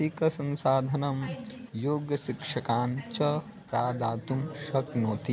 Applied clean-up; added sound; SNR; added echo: none; none; none; none.